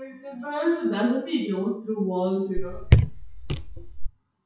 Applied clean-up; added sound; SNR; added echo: classical method WPE with log-MMSE.